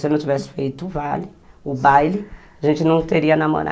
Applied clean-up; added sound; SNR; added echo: none; none; none; none.